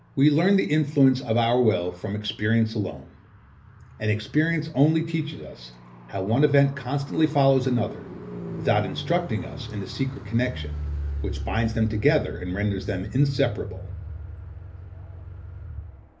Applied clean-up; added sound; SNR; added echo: none; Car; 11 dB; reverberation time 0.3 s.